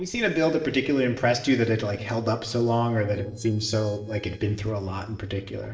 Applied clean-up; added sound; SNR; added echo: neural separator model SepFormer DNS4.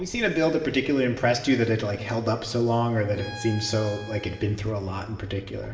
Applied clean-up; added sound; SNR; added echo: none; Bowed string instrument; 18 dB; reverberation time 1.9 s.